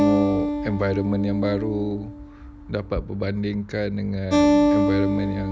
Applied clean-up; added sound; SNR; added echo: none; Acoustic guitar; -2 dB; none.